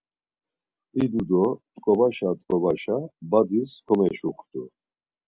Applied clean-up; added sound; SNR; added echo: none; none; none; none.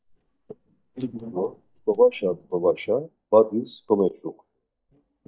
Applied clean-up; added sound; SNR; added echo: neural mask model DeepFilterNet 3.